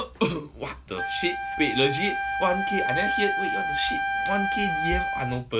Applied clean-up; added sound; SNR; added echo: none; Wind instrument, woodwind instrument; 0 dB; none.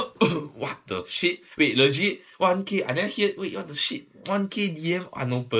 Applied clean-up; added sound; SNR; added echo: neural mask model Resemble Enhance denoiser.